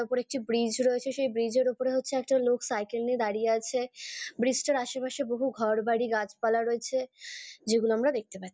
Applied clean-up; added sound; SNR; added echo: none; none; none; none.